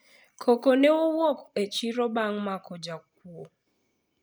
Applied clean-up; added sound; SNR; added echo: none; none; none; none.